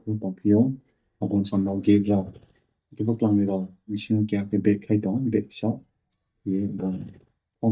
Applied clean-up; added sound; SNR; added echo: neural mask model DeepFilterNet 3.